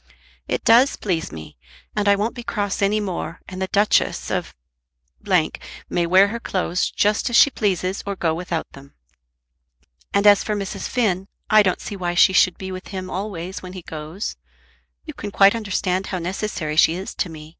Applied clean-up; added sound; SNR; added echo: none; none; none; none.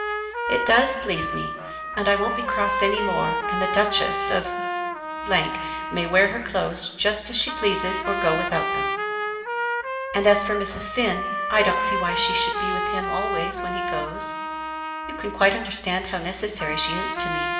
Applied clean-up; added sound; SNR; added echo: none; Trumpet; 3 dB; reverberation time 2.5 s.